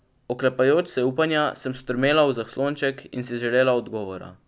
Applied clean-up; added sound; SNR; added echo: none; none; none; none.